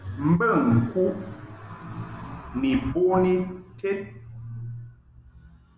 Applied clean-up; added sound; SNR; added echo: none; none; none; none.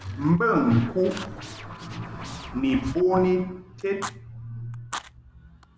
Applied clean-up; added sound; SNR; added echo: none; Scratching (performance technique) + Fire; 16 dB; none.